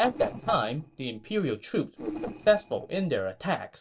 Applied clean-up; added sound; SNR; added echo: neural separator model SepFormer DNS4.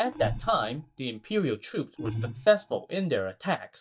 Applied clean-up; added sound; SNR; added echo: neural mask model DeepFilterNet 3.